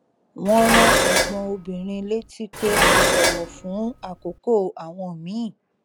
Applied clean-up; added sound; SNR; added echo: none; Dishes, pots, and pans; -4 dB; none.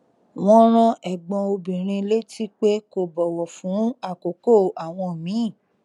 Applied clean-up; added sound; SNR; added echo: none; none; none; none.